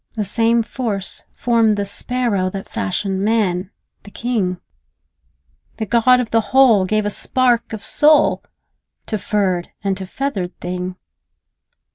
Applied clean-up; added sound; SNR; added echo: none; none; none; none.